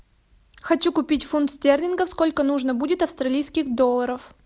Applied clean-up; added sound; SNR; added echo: none; none; none; none.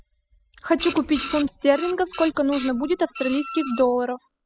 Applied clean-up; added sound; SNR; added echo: classical method spectral subtraction.